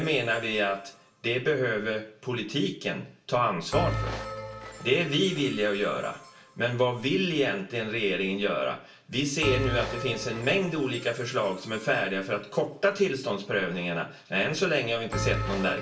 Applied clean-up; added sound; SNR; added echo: none; Bell; 11 dB; reverberation time 0.3 s.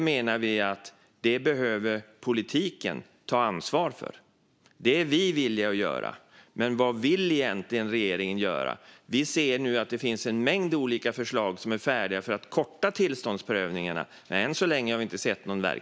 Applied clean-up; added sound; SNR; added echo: none; none; none; none.